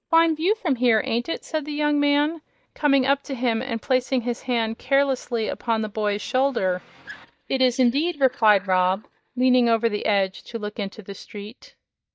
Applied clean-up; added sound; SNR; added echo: neural mask model DeepFilterNet 3.